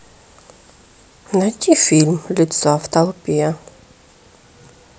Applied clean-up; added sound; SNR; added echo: none; none; none; none.